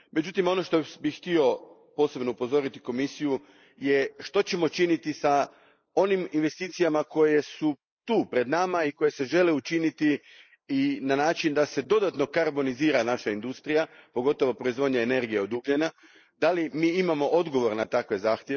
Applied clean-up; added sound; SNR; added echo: neural mask model Resemble Enhance denoiser.